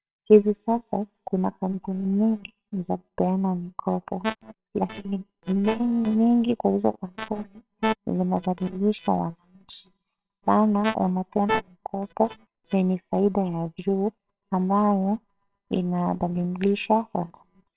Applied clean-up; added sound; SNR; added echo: neural separator model SepFormer WHAMR!.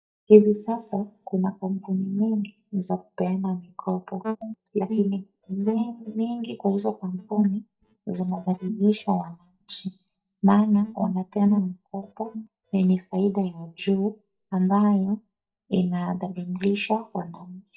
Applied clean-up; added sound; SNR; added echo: neural mask model DeepFilterNet 3.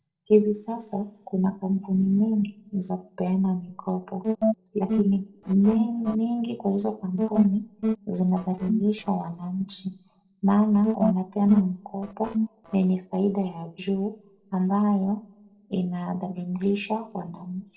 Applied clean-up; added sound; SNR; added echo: neural separator model SepFormer DNS4.